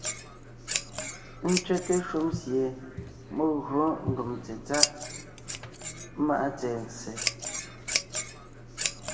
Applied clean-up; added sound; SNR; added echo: none; Scissors; 3 dB; reverberation time 1.4 s.